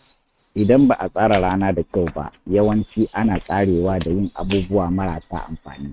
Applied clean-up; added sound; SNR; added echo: neural mask model RNNoise.